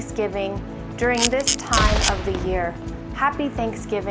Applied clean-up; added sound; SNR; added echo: none; Camera + Boom; -1 dB; none.